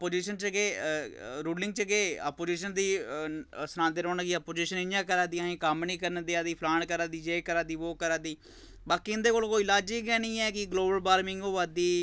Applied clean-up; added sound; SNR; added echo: none; none; none; none.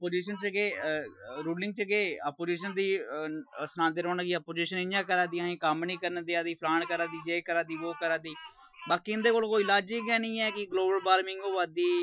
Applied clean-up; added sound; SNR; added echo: classical method Wiener filter.